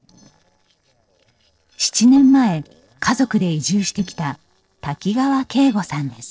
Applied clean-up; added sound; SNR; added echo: neural separator model SepFormer DNS4.